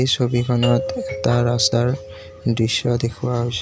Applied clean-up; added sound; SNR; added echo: none; Doorbell; 10 dB; none.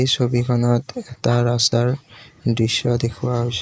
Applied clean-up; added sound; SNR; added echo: neural mask model Resemble Enhance denoiser.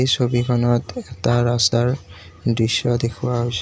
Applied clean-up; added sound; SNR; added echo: none; none; none; none.